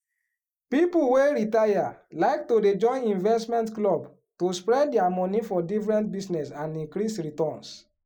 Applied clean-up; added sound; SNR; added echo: neural mask model Resemble Enhance denoiser.